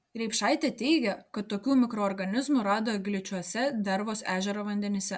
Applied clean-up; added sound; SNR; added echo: none; none; none; none.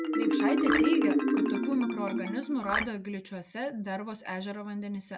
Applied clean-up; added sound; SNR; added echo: none; Marimba, xylophone + Marimba, xylophone; -4 dB; none.